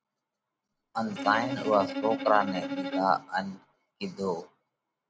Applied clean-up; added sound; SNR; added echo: none; Bowed string instrument; 5 dB; none.